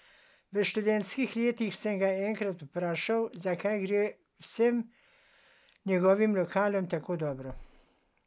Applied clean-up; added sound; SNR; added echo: none; none; none; none.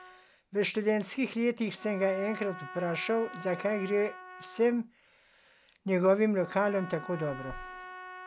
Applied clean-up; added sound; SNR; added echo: none; Trumpet; 16 dB; none.